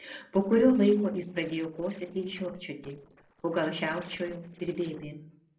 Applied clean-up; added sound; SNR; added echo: neural separator model SepFormer DNS4.